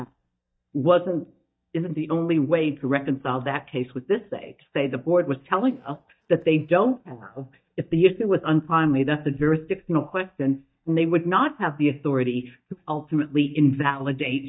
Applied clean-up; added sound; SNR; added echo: neural mask model DeepFilterNet 3.